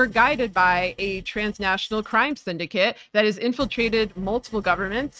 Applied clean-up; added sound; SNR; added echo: neural mask model RNNoise.